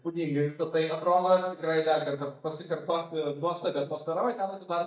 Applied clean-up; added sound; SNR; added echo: neural mask model DeepFilterNet 3.